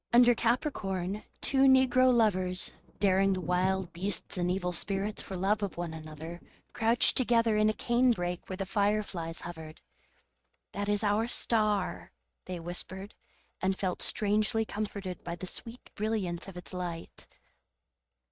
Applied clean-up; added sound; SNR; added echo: neural mask model RNNoise.